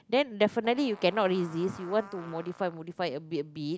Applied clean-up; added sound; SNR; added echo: none; Fart; 20 dB; none.